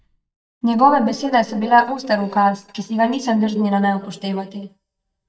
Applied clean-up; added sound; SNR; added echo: neural mask model DeepFilterNet 3.